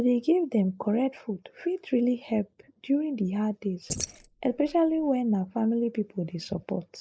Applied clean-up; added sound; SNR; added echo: neural mask model Resemble Enhance denoiser.